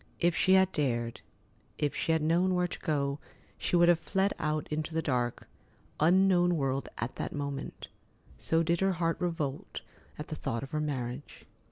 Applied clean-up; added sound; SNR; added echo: none; none; none; none.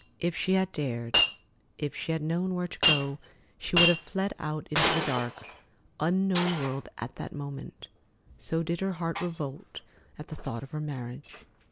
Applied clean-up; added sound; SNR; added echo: none; Shatter; 3 dB; none.